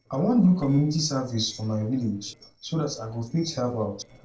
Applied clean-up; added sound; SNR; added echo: neural separator model SepFormer DNS4.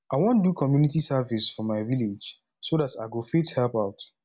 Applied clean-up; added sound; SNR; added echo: none; none; none; none.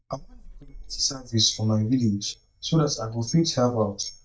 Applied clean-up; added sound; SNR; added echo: neural mask model DeepFilterNet 3.